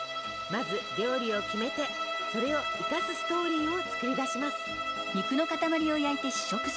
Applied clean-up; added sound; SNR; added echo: none; Bowed string instrument; 2 dB; none.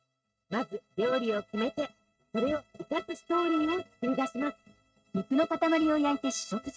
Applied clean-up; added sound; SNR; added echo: neural mask model RNNoise.